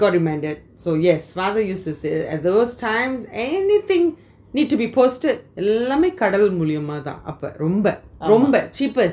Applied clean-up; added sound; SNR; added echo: none; none; none; none.